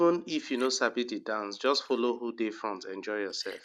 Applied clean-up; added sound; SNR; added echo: neural mask model Resemble Enhance denoiser.